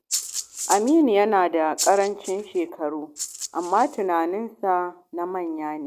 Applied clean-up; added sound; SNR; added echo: neural mask model RNNoise.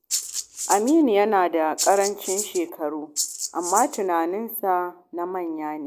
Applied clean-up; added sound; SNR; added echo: neural mask model Resemble Enhance denoiser.